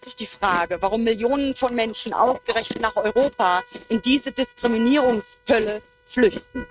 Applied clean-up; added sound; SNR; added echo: neural mask model RNNoise.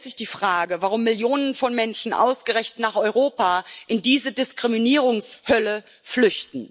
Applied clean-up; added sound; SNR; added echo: none; none; none; none.